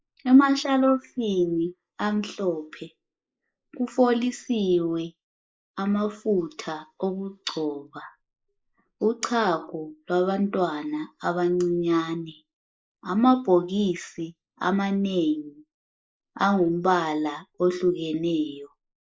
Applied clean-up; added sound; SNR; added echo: neural mask model Resemble Enhance denoiser.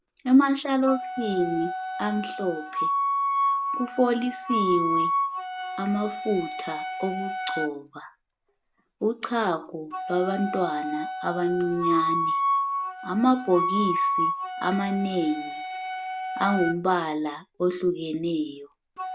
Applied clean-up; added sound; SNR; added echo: none; Wind instrument, woodwind instrument; 3 dB; none.